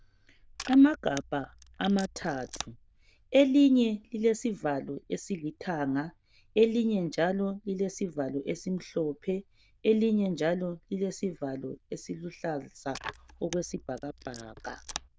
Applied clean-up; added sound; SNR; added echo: neural diffusion model UNIVERSE++.